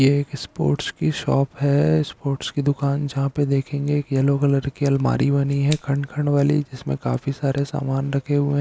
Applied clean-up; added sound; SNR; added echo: none; Scissors; 17 dB; none.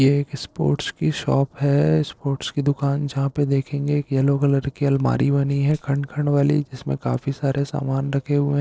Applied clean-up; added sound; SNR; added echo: neural separator model SepFormer DNS4.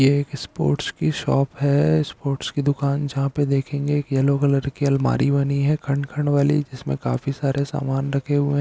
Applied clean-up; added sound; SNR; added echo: none; none; none; none.